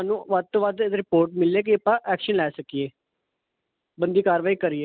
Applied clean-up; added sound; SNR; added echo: none; none; none; none.